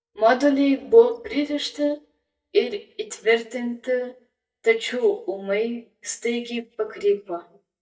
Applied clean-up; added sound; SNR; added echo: neural mask model DeepFilterNet 3.